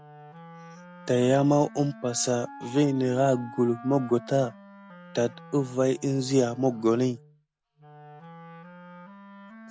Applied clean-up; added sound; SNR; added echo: none; Wind instrument, woodwind instrument; 18 dB; none.